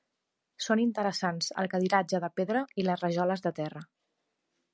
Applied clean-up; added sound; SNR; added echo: none; none; none; none.